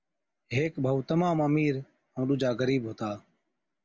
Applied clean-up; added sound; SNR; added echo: none; none; none; none.